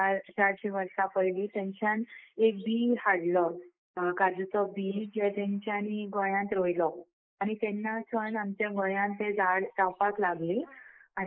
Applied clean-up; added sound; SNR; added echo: neural mask model Resemble Enhance denoiser.